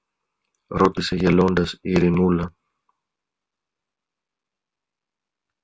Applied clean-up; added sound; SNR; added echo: none; none; none; none.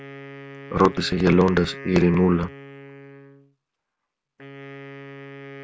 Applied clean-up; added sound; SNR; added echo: none; Wind instrument, woodwind instrument; 16 dB; none.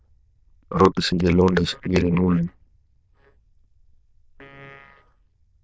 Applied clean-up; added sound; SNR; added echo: neural diffusion model UNIVERSE++.